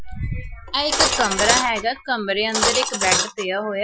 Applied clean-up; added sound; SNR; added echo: classical method Wiener filter.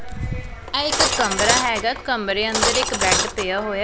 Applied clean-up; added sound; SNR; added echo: none; Cutlery, silverware; 0 dB; none.